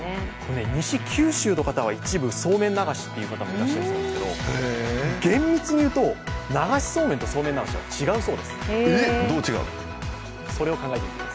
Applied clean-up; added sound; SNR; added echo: none; Wind instrument, woodwind instrument; 19 dB; none.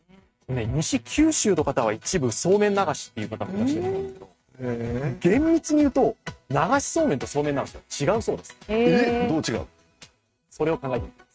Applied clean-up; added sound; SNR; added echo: neural mask model RNNoise.